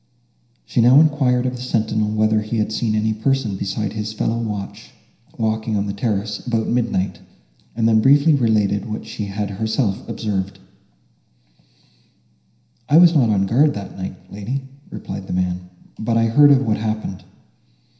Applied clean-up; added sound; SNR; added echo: none; none; none; reverberation time 0.9 s.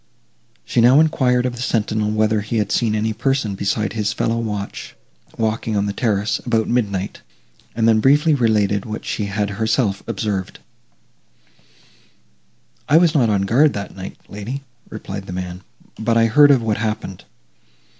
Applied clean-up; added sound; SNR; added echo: none; none; none; none.